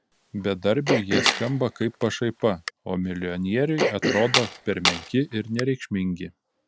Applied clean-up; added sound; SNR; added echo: none; Cough + Tools; 2 dB; none.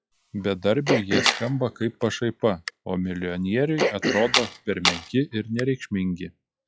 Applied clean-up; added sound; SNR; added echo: classical method log-MMSE.